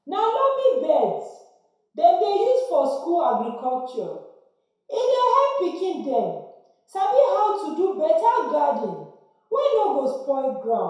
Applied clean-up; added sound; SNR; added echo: none; none; none; reverberation time 0.7 s.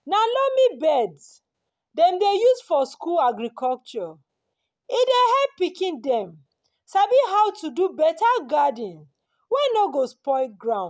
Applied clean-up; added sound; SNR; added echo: none; none; none; none.